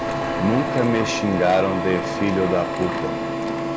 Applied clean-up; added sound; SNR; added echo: none; Printer; 2 dB; none.